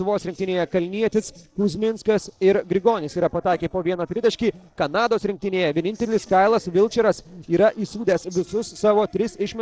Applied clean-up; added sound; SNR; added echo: neural separator model SepFormer DNS4.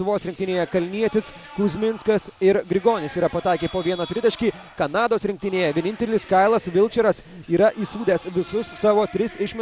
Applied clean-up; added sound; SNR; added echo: none; none; none; none.